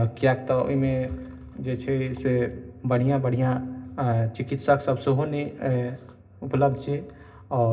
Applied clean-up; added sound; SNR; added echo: none; none; none; reverberation time 0.4 s.